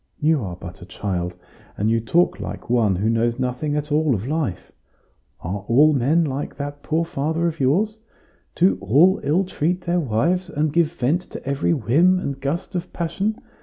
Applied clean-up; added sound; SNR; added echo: none; none; none; none.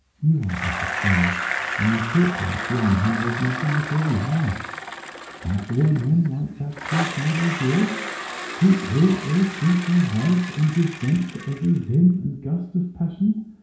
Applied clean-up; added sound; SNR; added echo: none; Bicycle; 9 dB; reverberation time 0.6 s.